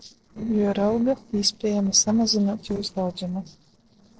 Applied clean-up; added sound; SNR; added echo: neural separator model SepFormer DNS4.